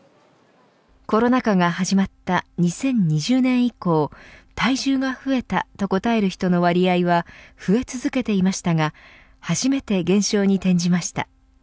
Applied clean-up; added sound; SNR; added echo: none; none; none; none.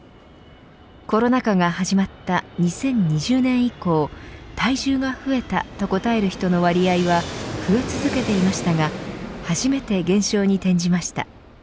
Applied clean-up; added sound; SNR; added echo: none; Fixed-wing aircraft, airplane; 12 dB; none.